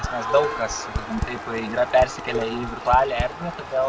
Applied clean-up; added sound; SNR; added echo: none; Crowd + Dishes, pots, and pans; 6 dB; none.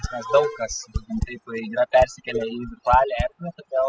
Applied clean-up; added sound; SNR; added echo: classical method spectral subtraction.